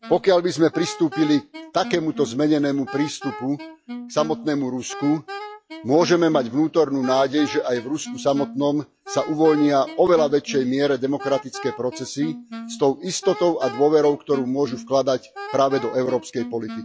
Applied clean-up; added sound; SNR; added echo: classical method log-MMSE.